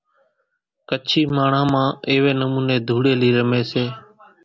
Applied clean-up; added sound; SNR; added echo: none; none; none; none.